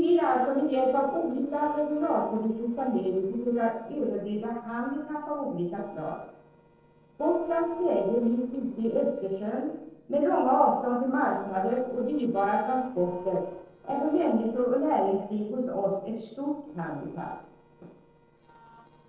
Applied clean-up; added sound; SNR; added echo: neural separator model SepFormer DNS4.